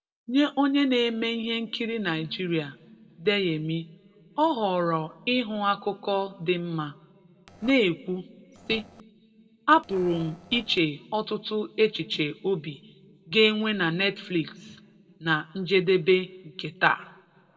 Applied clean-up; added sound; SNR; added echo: neural separator model SepFormer DNS4.